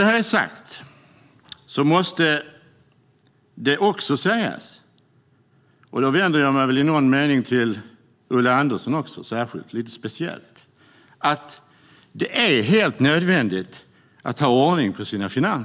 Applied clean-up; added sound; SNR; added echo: none; none; none; none.